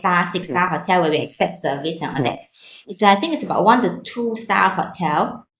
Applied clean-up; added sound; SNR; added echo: neural mask model Resemble Enhance denoiser.